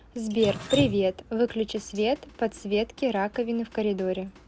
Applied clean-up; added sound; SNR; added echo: none; Drip; 13 dB; none.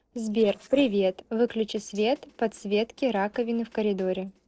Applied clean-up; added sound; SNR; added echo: neural separator model SepFormer DNS4.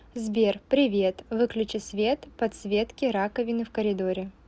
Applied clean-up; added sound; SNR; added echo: none; none; none; none.